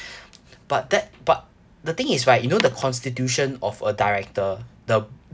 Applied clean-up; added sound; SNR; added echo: none; Skateboard; 15 dB; none.